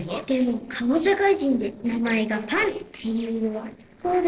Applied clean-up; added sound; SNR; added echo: neural separator model SepFormer DNS4.